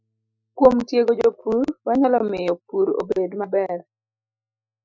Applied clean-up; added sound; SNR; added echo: classical method Wiener filter.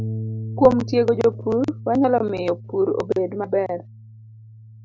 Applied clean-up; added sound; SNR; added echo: none; Bass guitar; 11 dB; none.